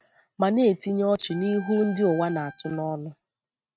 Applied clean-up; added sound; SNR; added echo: neural mask model RNNoise.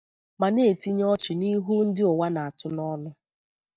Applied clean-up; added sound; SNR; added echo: neural mask model DeepFilterNet 3.